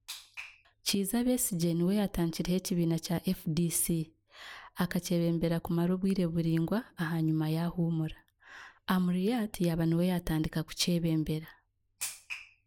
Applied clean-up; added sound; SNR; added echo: none; none; none; none.